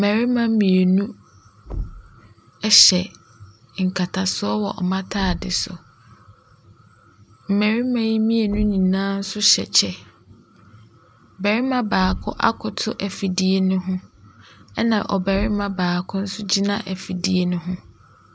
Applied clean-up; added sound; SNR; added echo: none; Thump, thud; 16 dB; none.